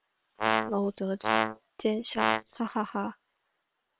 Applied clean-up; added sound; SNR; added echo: neural separator model SepFormer WHAM!.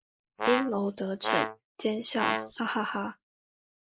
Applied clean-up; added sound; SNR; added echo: neural mask model Resemble Enhance denoiser.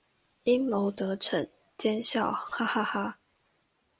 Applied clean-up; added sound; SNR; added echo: none; none; none; none.